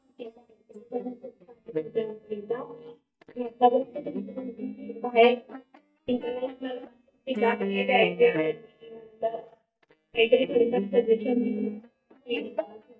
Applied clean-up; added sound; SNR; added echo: neural mask model DeepFilterNet 3.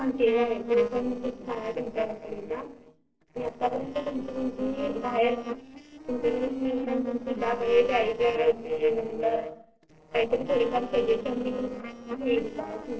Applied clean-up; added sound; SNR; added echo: neural separator model SepFormer DNS4.